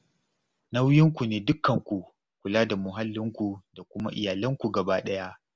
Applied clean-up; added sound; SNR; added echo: none; none; none; none.